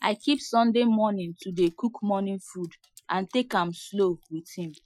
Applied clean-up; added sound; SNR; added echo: classical method Wiener filter.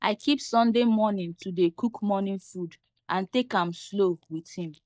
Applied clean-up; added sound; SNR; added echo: neural mask model DeepFilterNet 3.